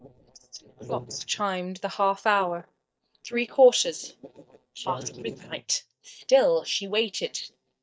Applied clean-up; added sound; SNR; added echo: neural mask model DeepFilterNet 3.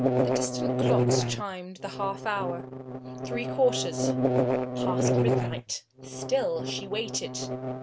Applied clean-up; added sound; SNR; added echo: none; Buzz; -4 dB; none.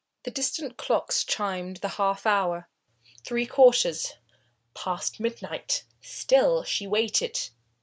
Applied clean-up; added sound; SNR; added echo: none; none; none; none.